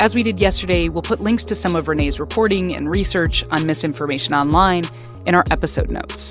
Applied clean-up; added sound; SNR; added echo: none; none; none; none.